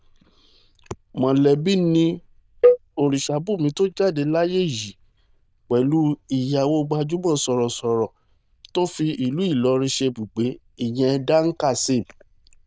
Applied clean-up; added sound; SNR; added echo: neural diffusion model UNIVERSE++.